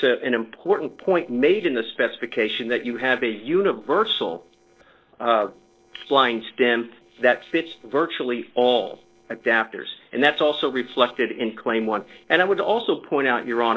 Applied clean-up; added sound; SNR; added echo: neural separator model SepFormer DNS4.